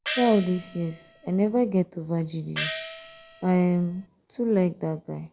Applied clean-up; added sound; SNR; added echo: none; Gong; 11 dB; none.